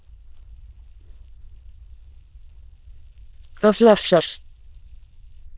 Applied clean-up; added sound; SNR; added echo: neural diffusion model UNIVERSE++.